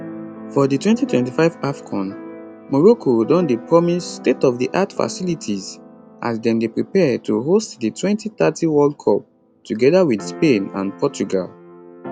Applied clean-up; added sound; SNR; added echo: none; Keyboard (musical); 17 dB; none.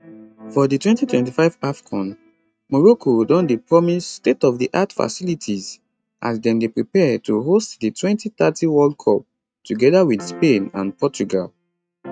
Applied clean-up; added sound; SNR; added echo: neural mask model RNNoise.